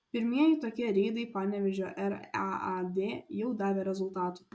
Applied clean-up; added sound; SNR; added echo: none; none; none; none.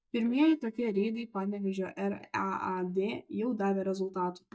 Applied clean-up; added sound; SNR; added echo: neural mask model DeepFilterNet 3.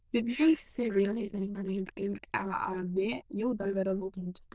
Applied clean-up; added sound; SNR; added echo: neural diffusion model UNIVERSE++.